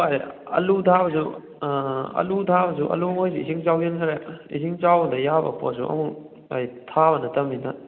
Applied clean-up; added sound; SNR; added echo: none; none; none; none.